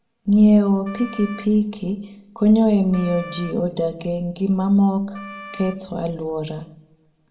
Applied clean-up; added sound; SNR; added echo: none; Wind instrument, woodwind instrument; 19 dB; reverberation time 0.6 s.